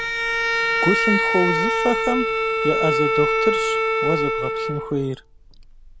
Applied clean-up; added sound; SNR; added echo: none; Bowed string instrument; -4 dB; none.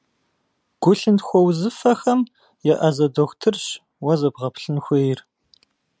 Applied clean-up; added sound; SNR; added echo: none; none; none; none.